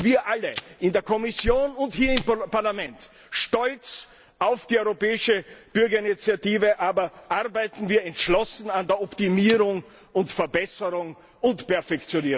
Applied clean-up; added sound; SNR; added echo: none; Fire; 12 dB; none.